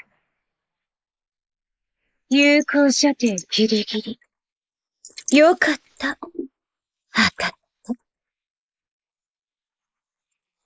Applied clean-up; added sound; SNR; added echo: neural mask model Resemble Enhance denoiser.